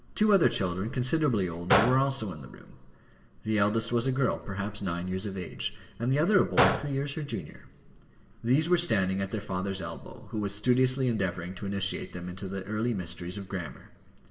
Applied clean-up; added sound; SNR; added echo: none; Gunshot, gunfire; 3 dB; reverberation time 1.3 s.